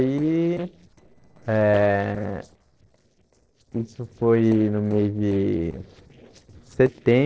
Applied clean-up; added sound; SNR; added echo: neural separator model SepFormer DNS4.